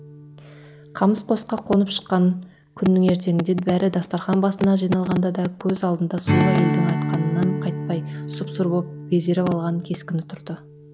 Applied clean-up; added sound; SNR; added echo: none; Strum; 7 dB; none.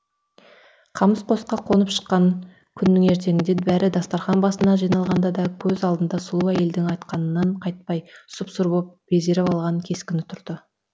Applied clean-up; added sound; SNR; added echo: none; none; none; none.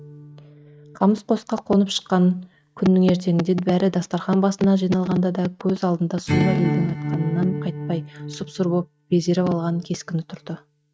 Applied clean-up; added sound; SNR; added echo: neural mask model RNNoise.